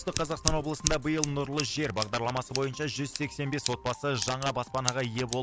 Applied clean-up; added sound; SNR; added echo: none; Scissors; 6 dB; none.